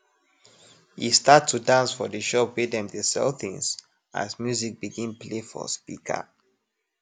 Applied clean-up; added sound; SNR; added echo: none; none; none; none.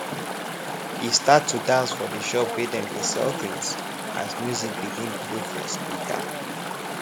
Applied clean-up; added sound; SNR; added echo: none; Chatter / Stream; 4 dB; none.